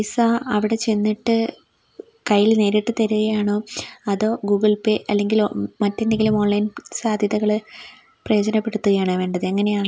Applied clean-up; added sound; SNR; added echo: none; none; none; none.